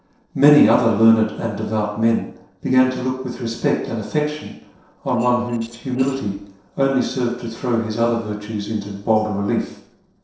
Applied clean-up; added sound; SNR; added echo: neural separator model SepFormer DNS4.